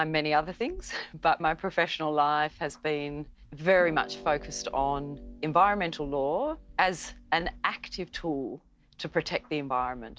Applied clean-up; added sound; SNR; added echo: neural mask model DeepFilterNet 3.